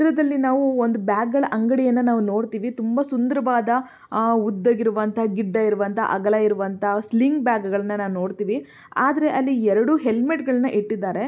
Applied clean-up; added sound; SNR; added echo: none; none; none; none.